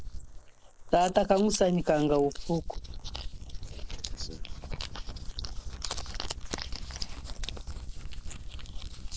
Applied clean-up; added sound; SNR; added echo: neural mask model Resemble Enhance denoiser.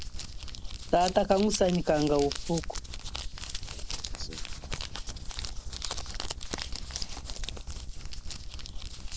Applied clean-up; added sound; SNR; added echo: none; Crumpling, crinkling; 3 dB; none.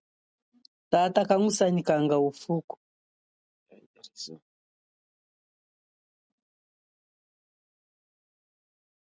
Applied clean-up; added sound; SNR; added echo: none; none; none; none.